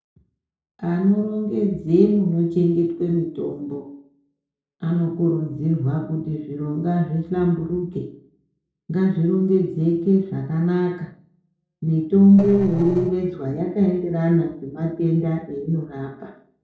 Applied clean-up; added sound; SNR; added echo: neural separator model SepFormer DNS4.